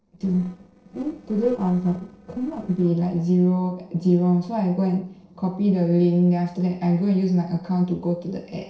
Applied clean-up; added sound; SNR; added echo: neural separator model SepFormer DNS4.